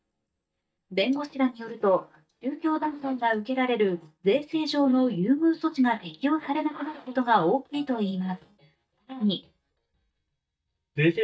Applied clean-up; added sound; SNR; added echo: neural mask model DeepFilterNet 3.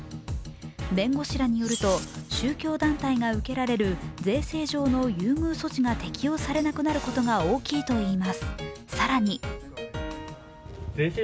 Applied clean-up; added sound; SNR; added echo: none; none; none; none.